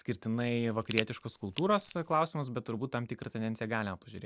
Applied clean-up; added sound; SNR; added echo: none; Crack; 3 dB; none.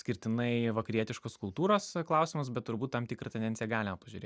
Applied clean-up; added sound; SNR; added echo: none; none; none; none.